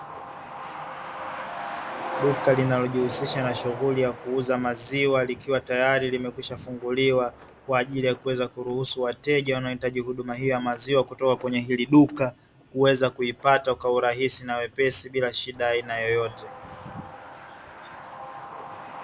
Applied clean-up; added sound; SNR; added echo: none; Truck; 14 dB; none.